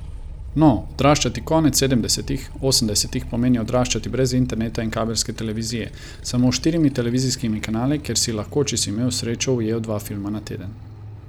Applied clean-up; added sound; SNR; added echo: none; Motorcycle; 13 dB; none.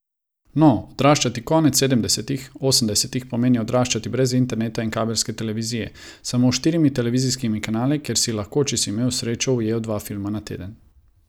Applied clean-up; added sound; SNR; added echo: none; none; none; none.